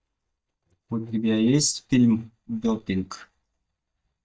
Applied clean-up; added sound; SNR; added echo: neural mask model DeepFilterNet 3.